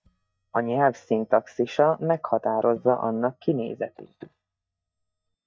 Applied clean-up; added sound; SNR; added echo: neural mask model DeepFilterNet 3.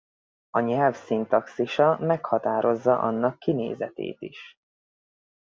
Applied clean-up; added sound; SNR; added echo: none; none; none; none.